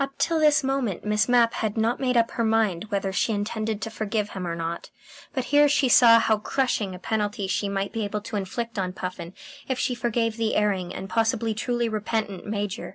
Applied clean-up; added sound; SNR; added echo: none; none; none; none.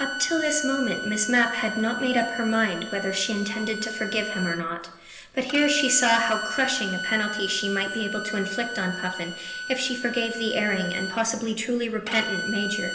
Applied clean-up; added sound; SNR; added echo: none; Bowed string instrument; 6 dB; reverberation time 1.4 s.